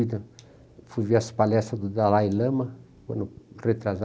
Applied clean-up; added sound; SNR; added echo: none; none; none; none.